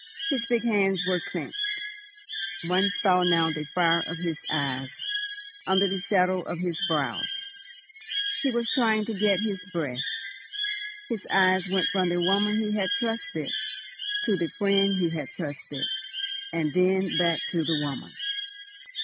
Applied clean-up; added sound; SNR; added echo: none; Bird; 3 dB; none.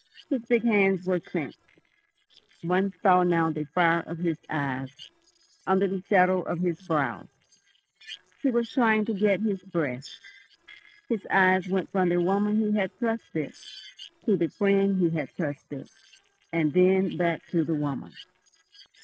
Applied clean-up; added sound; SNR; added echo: neural separator model SepFormer DNS4.